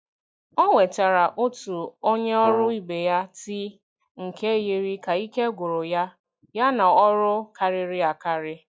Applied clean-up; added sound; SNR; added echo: classical method log-MMSE.